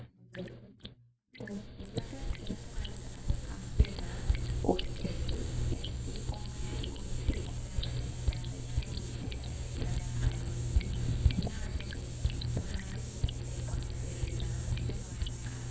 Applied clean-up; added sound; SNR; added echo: neural mask model DeepFilterNet 3.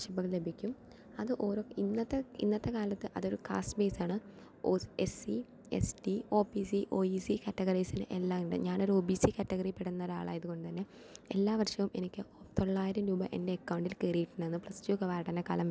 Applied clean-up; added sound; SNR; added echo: none; none; none; none.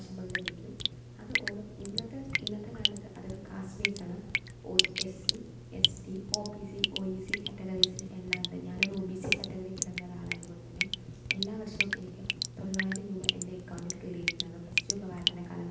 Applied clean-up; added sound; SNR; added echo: none; Drip; -5 dB; reverberation time 0.9 s.